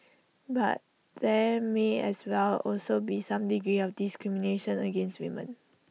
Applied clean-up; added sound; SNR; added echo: none; none; none; none.